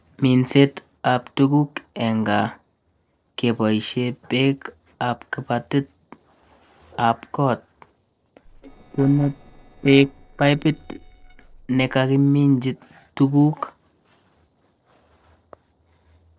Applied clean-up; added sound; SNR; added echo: neural separator model SepFormer DNS4.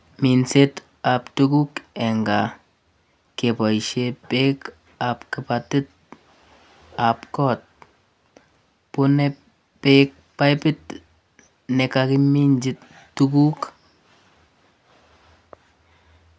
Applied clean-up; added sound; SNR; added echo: none; none; none; none.